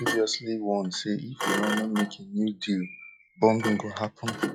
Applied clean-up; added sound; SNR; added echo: classical method log-MMSE.